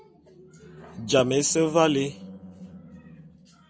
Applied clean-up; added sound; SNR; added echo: none; Animal; 18 dB; none.